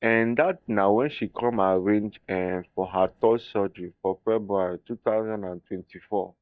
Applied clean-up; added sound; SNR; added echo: neural mask model DeepFilterNet 3.